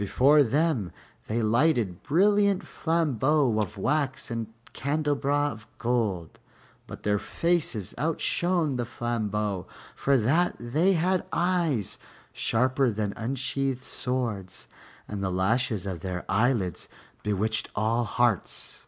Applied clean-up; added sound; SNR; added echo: neural mask model Resemble Enhance denoiser.